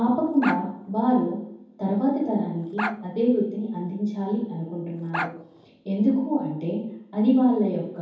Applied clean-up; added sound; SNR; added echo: none; Bark; 10 dB; reverberation time 0.9 s.